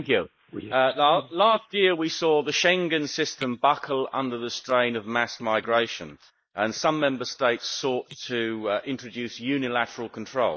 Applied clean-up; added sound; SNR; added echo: neural mask model Resemble Enhance denoiser.